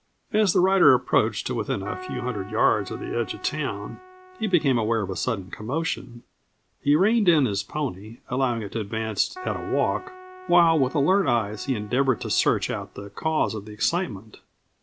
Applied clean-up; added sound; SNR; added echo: none; Keyboard (musical); 17 dB; none.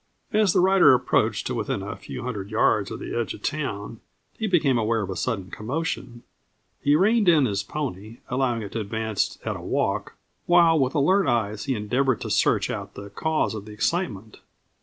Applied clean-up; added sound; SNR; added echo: none; none; none; none.